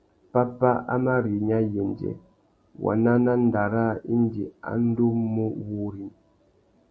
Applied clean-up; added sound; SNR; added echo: none; none; none; none.